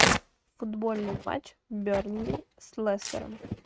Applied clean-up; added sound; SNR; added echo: neural mask model RNNoise.